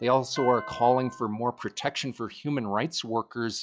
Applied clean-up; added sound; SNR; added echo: classical method log-MMSE.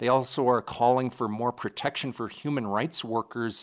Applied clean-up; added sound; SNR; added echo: none; none; none; none.